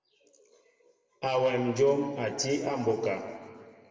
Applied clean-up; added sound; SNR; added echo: none; none; none; reverberation time 2.1 s.